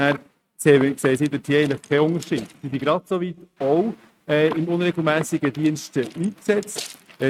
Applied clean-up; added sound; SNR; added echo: neural mask model RNNoise.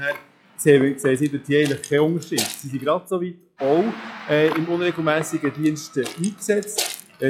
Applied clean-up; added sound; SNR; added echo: classical method log-MMSE.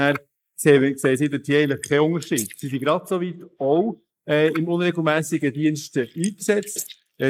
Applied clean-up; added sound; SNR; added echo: neural mask model Resemble Enhance denoiser.